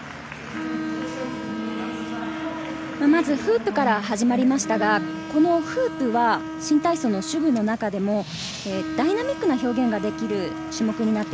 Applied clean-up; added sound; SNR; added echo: none; Bowed string instrument; 10 dB; none.